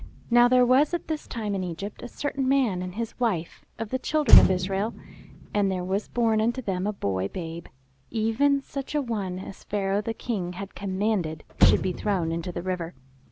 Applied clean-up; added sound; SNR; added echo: none; Motor vehicle (road); 3 dB; none.